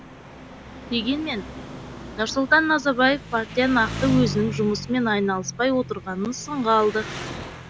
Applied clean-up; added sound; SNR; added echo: none; Engine; 10 dB; none.